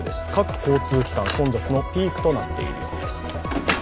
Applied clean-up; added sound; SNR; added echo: none; Drawer open or close; 10 dB; none.